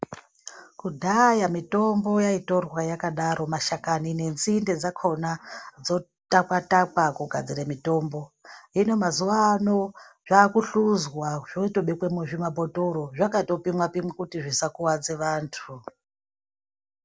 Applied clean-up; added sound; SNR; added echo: none; none; none; none.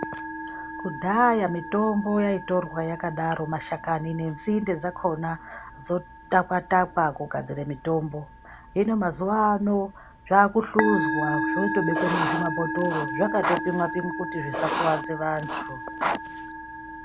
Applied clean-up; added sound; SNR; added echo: none; Writing + Musical instrument; 6 dB; none.